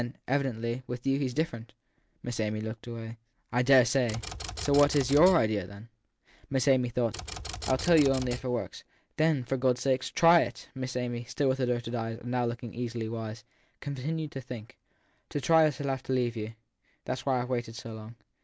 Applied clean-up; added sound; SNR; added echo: none; Typewriter; 10 dB; none.